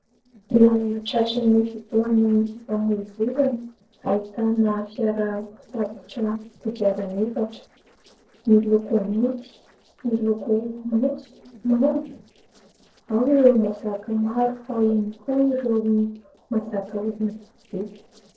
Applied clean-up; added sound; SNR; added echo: neural separator model SepFormer DNS4.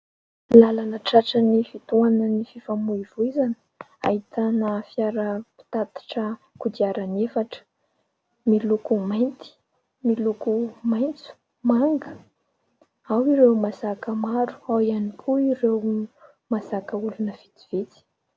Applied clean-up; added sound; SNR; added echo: none; none; none; none.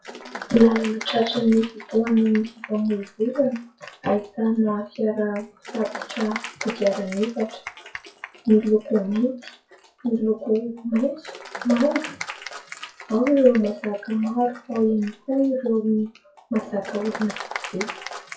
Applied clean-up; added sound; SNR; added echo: classical method WPE with log-MMSE.